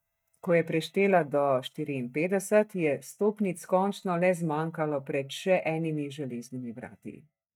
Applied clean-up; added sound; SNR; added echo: neural mask model DeepFilterNet 3.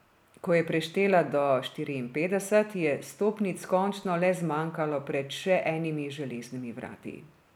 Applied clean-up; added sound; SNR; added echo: none; none; none; none.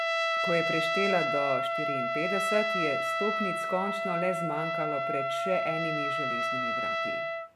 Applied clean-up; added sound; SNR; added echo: none; Trumpet; -3 dB; none.